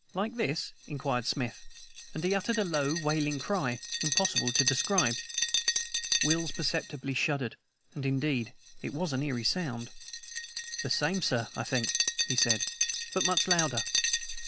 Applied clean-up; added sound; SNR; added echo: none; Glass; 1 dB; none.